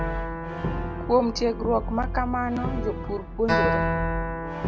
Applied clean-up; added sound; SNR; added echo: none; Acoustic guitar + Brass instrument; 0 dB; none.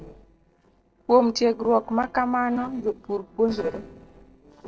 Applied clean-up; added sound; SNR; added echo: neural separator model SepFormer DNS4.